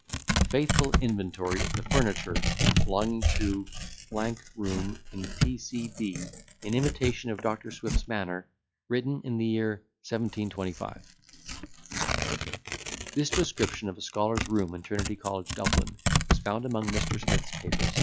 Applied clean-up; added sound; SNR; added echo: classical method log-MMSE.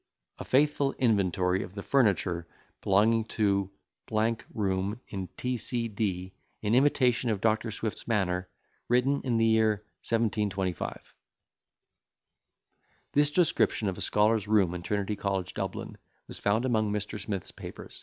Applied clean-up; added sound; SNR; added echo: none; none; none; none.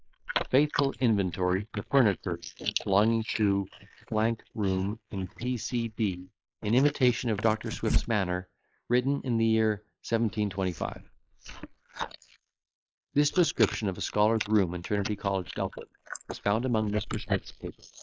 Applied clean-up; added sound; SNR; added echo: neural mask model Resemble Enhance denoiser.